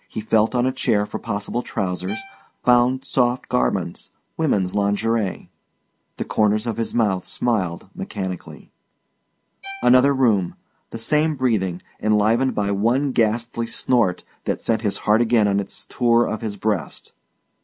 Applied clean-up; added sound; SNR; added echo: none; Bowed string instrument; 19 dB; none.